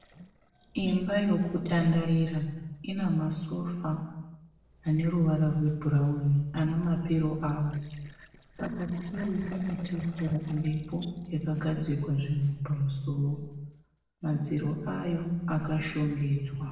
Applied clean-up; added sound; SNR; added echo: neural separator model SepFormer DNS4.